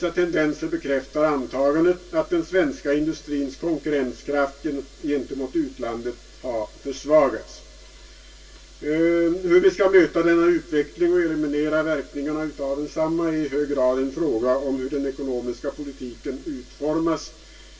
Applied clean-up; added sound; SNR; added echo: none; none; none; reverberation time 0.2 s.